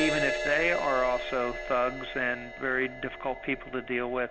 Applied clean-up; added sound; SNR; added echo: none; Crash cymbal; 6 dB; none.